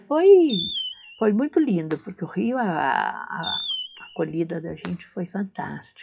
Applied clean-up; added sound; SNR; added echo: classical method WPE with log-MMSE.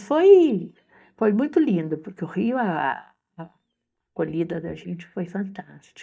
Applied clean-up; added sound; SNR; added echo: neural mask model DeepFilterNet 3.